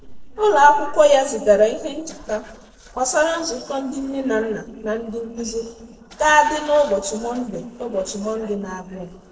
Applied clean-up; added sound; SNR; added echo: neural separator model SepFormer DNS4.